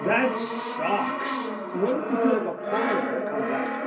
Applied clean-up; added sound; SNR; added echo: none; Brass instrument; 0 dB; reverberation time 0.3 s.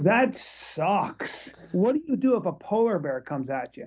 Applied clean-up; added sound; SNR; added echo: none; none; none; none.